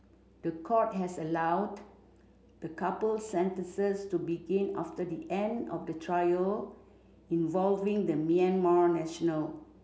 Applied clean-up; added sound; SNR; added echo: none; none; none; none.